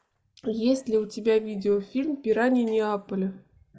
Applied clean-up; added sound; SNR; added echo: none; none; none; none.